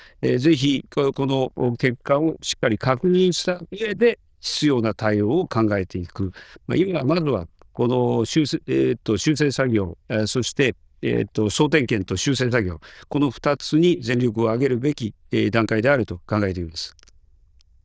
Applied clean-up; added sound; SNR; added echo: neural diffusion model UNIVERSE++.